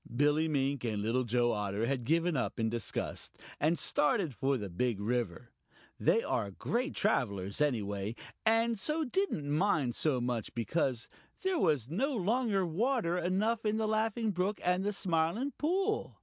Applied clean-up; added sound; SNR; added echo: none; none; none; none.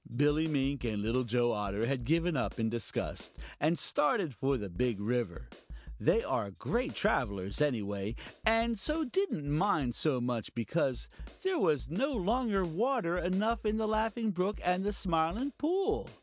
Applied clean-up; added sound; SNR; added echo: none; Snare drum; 16 dB; none.